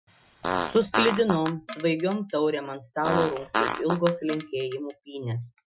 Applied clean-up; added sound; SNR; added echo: classical method Wiener filter.